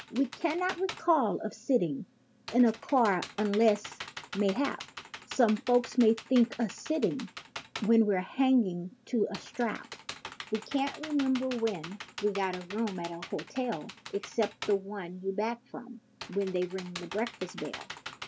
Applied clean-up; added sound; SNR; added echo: none; Computer keyboard; 15 dB; none.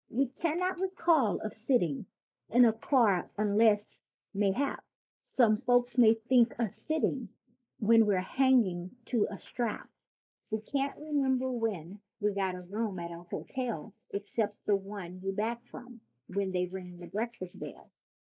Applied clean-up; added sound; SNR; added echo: neural mask model Resemble Enhance denoiser.